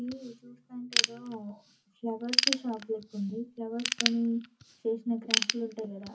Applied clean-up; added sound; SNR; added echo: none; Ratchet, pawl / Tools; -1 dB; reverberation time 0.3 s.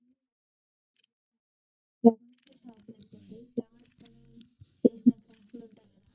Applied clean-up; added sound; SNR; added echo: neural mask model DeepFilterNet 3.